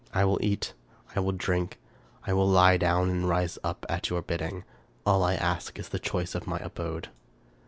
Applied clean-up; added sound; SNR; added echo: none; none; none; none.